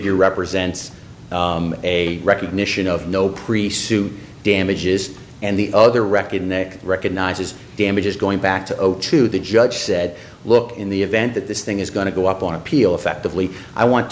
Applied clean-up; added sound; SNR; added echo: none; none; none; none.